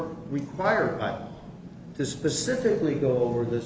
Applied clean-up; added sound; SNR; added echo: none; none; none; none.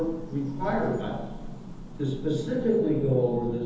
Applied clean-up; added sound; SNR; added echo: none; Bird vocalization, bird call, bird song; 13 dB; reverberation time 1.3 s.